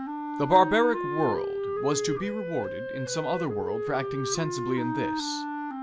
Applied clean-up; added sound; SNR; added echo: none; Wind instrument, woodwind instrument; 3 dB; none.